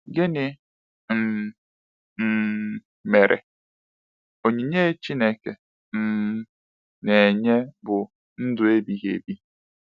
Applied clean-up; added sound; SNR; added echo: none; none; none; none.